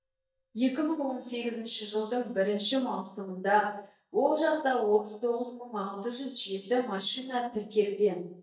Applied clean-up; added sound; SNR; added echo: neural mask model DeepFilterNet 3.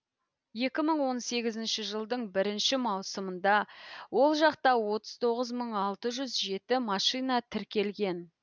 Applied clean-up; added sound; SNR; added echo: none; none; none; none.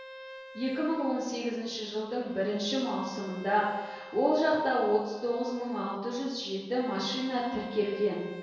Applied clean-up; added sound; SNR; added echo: none; Bowed string instrument; 18 dB; reverberation time 1.2 s.